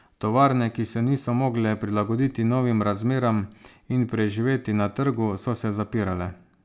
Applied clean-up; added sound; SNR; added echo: none; none; none; none.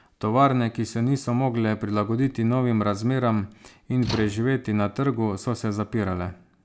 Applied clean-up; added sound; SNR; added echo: none; Slam / Tools; 13 dB; none.